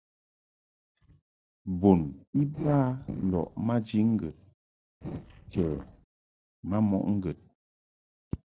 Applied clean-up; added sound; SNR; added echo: neural separator model SepFormer DNS4.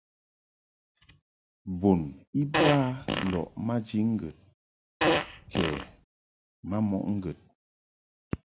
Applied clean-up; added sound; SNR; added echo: none; Fart; -2 dB; none.